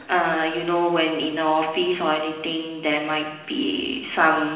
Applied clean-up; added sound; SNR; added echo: none; none; none; reverberation time 1.0 s.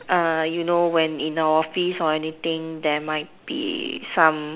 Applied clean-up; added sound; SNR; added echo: none; none; none; none.